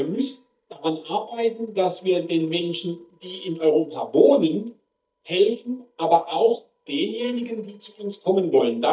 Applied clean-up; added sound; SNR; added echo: neural mask model DeepFilterNet 3.